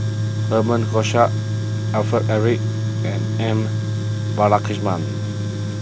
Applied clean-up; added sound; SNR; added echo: none; Tools; -1 dB; none.